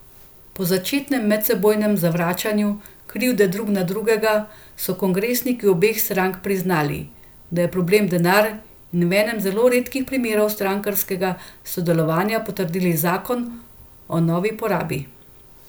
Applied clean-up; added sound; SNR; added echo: none; none; none; none.